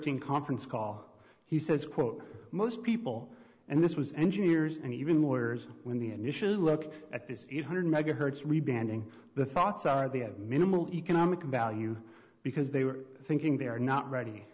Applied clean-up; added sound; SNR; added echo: none; none; none; none.